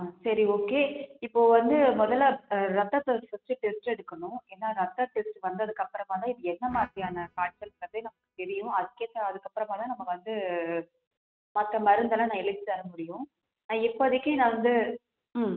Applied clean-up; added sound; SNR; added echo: neural mask model RNNoise.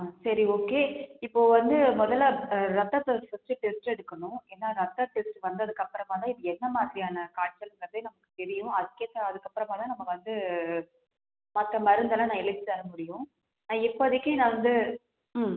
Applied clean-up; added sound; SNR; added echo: none; none; none; none.